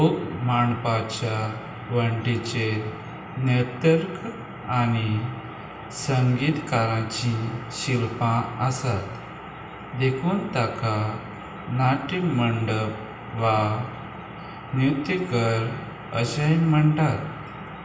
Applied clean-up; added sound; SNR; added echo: none; none; none; reverberation time 1.0 s.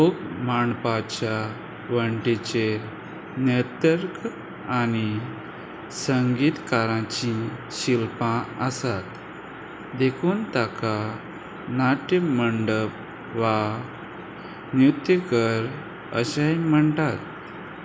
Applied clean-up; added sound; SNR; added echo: none; none; none; none.